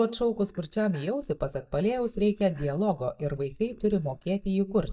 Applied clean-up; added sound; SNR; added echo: neural mask model DeepFilterNet 3.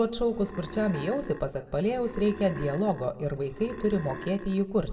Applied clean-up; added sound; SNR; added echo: none; Burping, eructation; 14 dB; reverberation time 1.4 s.